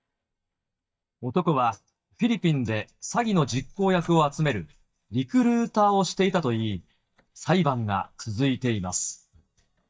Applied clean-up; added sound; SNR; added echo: neural mask model DeepFilterNet 3.